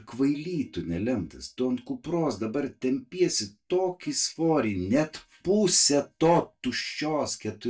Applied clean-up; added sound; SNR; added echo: neural mask model DeepFilterNet 3.